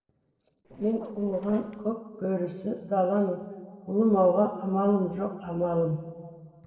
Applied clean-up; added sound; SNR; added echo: neural separator model SepFormer DNS4.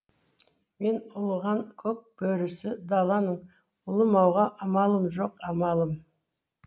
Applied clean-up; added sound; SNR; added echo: none; none; none; none.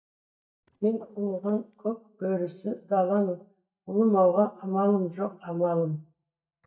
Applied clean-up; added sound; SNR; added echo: neural mask model DeepFilterNet 3.